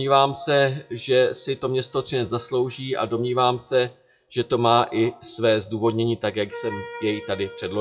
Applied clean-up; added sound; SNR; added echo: classical method WPE with log-MMSE.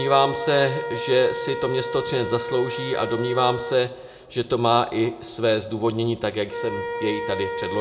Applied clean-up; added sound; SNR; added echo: none; Wind instrument, woodwind instrument; 8 dB; reverberation time 0.5 s.